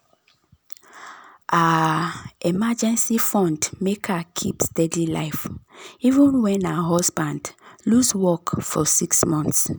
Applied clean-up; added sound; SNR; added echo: none; none; none; none.